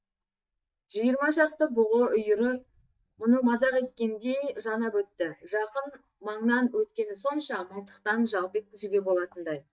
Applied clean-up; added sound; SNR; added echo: neural mask model DeepFilterNet 3.